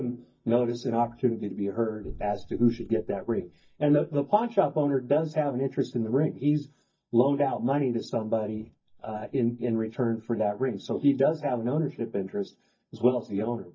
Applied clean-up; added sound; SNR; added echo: neural mask model DeepFilterNet 3.